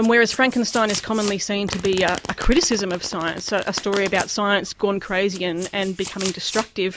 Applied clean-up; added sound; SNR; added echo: none; Domestic sounds, home sounds; 13 dB; none.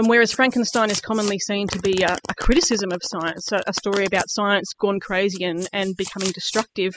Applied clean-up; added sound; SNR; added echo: classical method spectral subtraction.